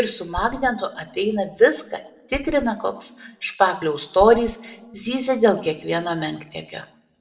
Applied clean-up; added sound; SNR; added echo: neural separator model SepFormer DNS4.